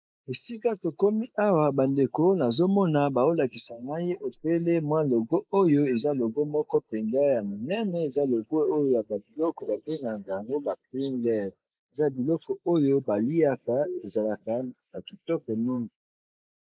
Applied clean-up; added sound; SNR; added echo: neural mask model Resemble Enhance denoiser.